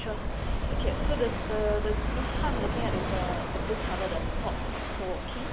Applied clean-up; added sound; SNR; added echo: none; Walk, footsteps / Waves, surf / Wind; -5 dB; none.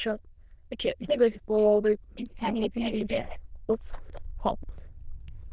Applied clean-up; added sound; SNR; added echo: neural diffusion model UNIVERSE++.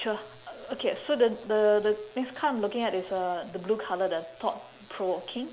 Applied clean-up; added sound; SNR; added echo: none; none; none; none.